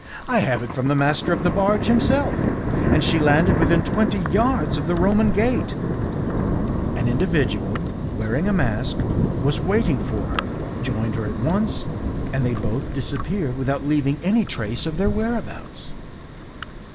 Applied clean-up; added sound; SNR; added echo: none; Thunder; 1 dB; none.